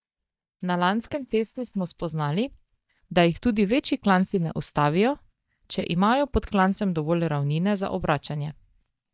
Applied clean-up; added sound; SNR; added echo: neural mask model DeepFilterNet 3.